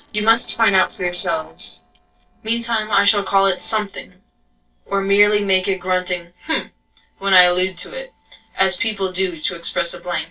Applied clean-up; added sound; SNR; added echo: neural separator model SepFormer DNS4.